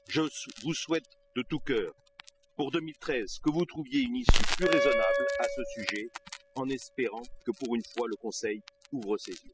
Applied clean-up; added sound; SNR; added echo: classical method spectral subtraction.